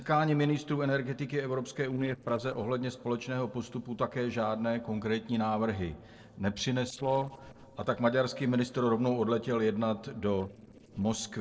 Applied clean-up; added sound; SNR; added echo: neural separator model SepFormer DNS4.